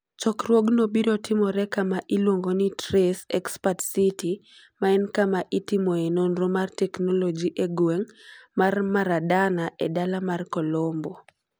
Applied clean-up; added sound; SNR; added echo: none; none; none; none.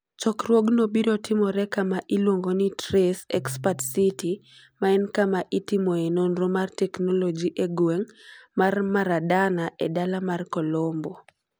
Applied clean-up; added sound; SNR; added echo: none; Piano; 17 dB; none.